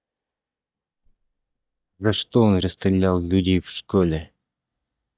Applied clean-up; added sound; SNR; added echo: neural mask model DeepFilterNet 3.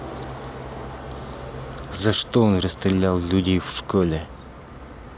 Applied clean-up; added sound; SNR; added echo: none; none; none; none.